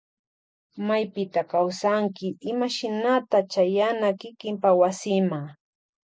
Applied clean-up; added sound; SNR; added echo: none; none; none; none.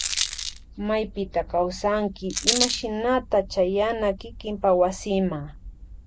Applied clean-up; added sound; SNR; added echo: none; Rattle; 7 dB; none.